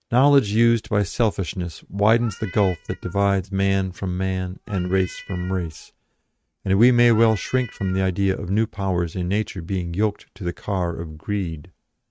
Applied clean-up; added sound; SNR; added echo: neural mask model RNNoise.